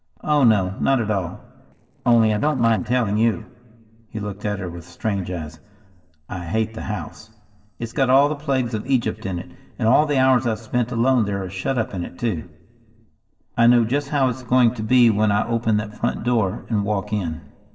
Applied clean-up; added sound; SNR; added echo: neural separator model SepFormer DNS4.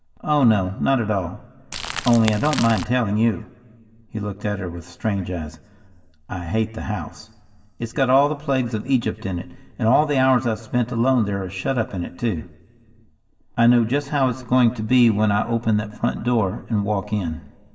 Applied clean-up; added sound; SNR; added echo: none; Crumpling, crinkling / Crackle; 8 dB; reverberation time 1.7 s.